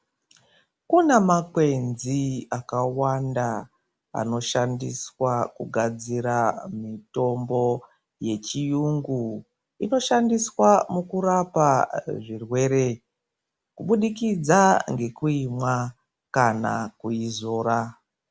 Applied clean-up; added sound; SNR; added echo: none; none; none; none.